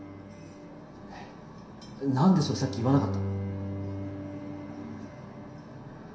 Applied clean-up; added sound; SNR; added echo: none; Bowed string instrument; 7 dB; reverberation time 0.7 s.